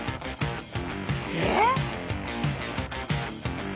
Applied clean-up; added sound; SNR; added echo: none; none; none; none.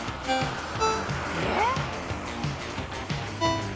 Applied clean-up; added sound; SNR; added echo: none; Ringtone + Engine starting / Motor vehicle (road); 0 dB; none.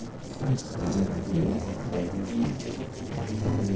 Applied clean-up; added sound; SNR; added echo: neural separator model SepFormer DNS4.